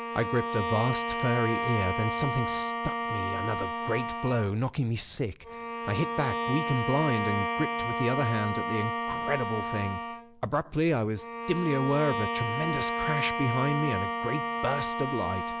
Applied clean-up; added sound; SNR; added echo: none; Bowed string instrument; 2 dB; none.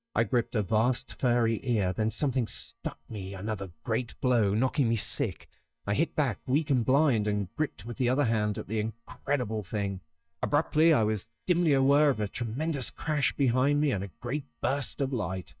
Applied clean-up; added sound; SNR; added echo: neural mask model DeepFilterNet 3.